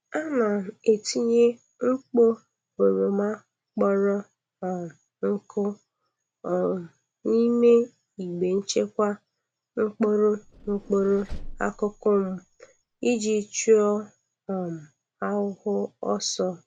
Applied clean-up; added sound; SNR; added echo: none; Vehicle; 15 dB; none.